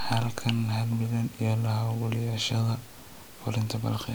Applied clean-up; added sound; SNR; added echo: none; none; none; none.